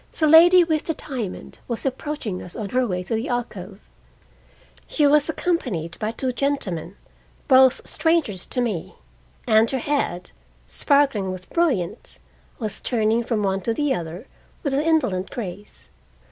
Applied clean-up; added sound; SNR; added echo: none; none; none; none.